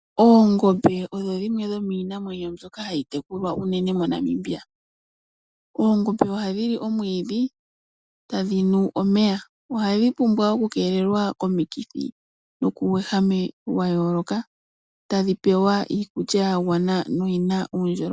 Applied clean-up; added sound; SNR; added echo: none; none; none; none.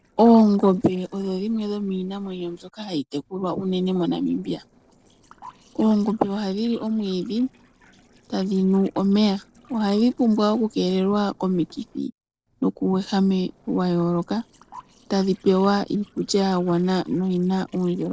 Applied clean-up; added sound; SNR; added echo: neural separator model SepFormer DNS4.